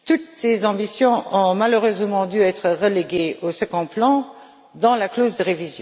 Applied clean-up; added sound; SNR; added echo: none; none; none; none.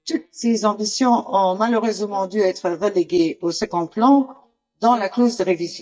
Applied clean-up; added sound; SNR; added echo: neural mask model DeepFilterNet 3.